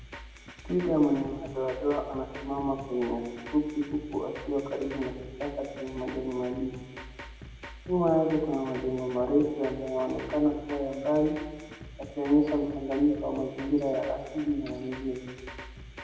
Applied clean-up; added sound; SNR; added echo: none; Drum kit; 15 dB; reverberation time 1.3 s.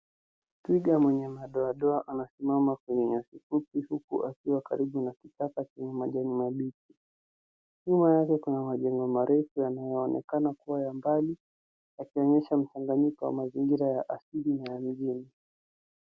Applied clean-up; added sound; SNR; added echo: none; none; none; none.